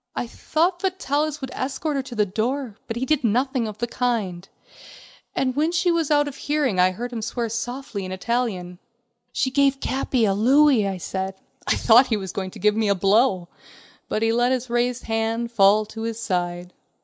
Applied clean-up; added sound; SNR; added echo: none; none; none; none.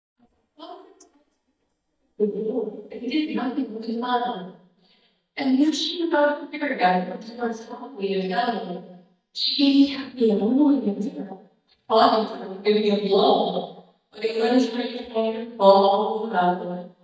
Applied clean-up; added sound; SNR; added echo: neural mask model DeepFilterNet 3.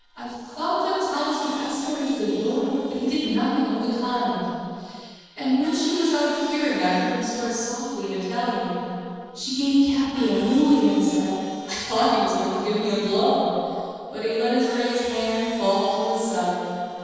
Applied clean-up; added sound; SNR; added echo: neural separator model SepFormer DNS4.